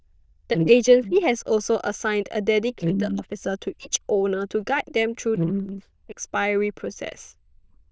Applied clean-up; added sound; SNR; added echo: neural diffusion model UNIVERSE++.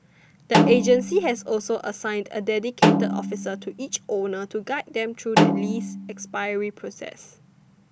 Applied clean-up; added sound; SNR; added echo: none; Snare drum; -1 dB; none.